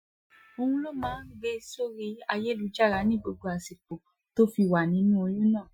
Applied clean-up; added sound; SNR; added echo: classical method Wiener filter.